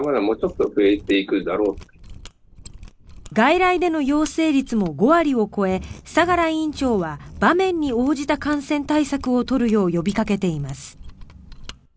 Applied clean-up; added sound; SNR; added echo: none; Mechanisms; 19 dB; none.